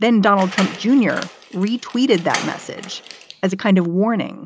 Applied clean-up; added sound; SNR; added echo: none; Door; 13 dB; none.